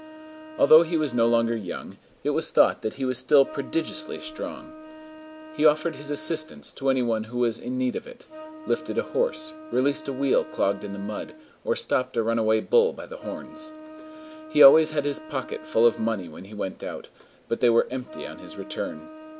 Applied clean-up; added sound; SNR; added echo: none; Wind instrument, woodwind instrument; 18 dB; none.